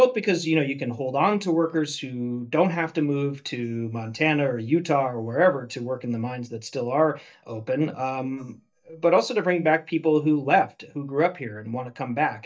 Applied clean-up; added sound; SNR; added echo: neural mask model DeepFilterNet 3.